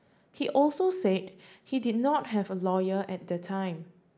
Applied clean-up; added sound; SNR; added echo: none; none; none; none.